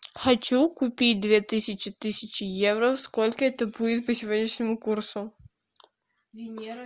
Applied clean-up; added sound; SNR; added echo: none; none; none; none.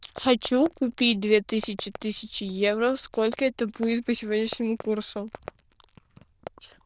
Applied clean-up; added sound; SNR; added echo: neural diffusion model UNIVERSE++.